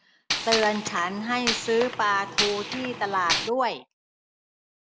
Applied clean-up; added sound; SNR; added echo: none; Gunshot, gunfire; 2 dB; none.